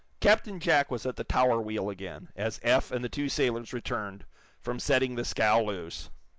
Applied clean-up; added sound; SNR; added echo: none; none; none; none.